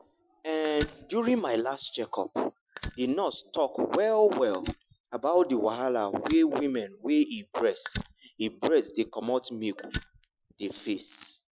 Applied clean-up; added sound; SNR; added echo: classical method Wiener filter.